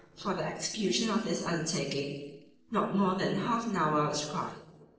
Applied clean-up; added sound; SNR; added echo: neural separator model SepFormer DNS4.